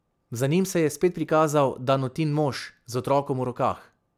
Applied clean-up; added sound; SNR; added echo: none; none; none; none.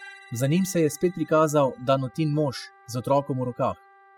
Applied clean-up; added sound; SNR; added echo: classical method spectral subtraction.